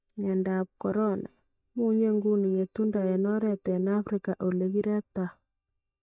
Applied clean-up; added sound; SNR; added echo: neural mask model DeepFilterNet 3.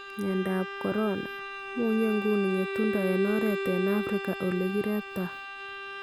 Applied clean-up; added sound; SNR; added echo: none; Bowed string instrument; 6 dB; none.